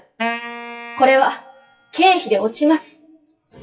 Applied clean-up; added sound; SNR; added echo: classical method WPE with log-MMSE.